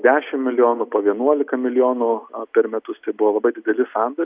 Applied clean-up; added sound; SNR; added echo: none; none; none; none.